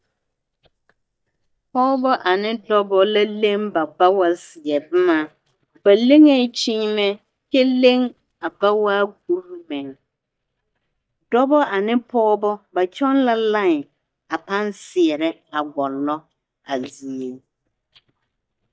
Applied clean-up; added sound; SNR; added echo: neural mask model DeepFilterNet 3.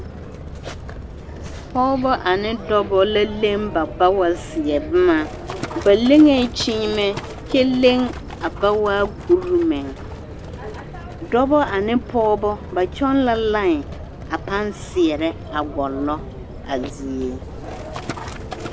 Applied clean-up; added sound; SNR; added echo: none; Livestock, farm animals, working animals; 12 dB; none.